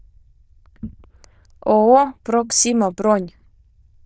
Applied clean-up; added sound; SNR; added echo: neural diffusion model UNIVERSE++.